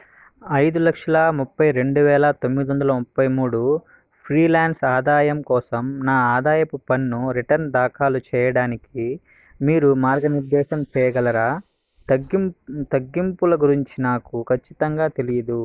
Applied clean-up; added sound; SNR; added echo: neural mask model Resemble Enhance denoiser.